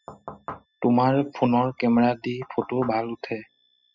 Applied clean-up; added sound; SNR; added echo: classical method spectral subtraction.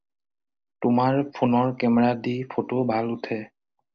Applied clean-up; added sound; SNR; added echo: none; none; none; none.